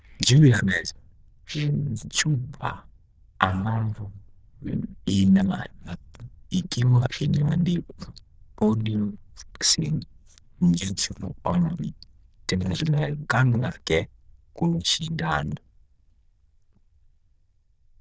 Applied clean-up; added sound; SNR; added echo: neural diffusion model UNIVERSE++.